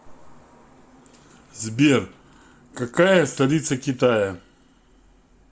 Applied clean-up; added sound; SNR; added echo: none; none; none; none.